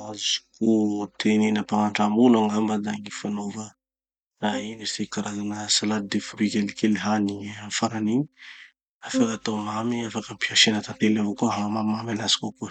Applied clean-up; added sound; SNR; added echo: neural mask model DeepFilterNet 3.